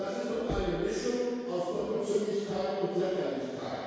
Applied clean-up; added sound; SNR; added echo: none; Knock; 12 dB; reverberation time 2.0 s.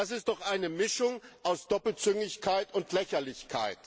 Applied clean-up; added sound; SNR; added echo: none; none; none; none.